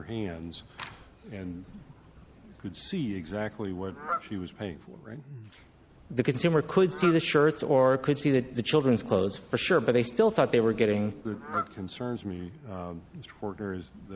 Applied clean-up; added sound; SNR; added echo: none; Fowl; 16 dB; none.